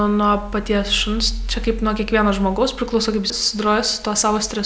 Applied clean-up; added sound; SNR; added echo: none; none; none; none.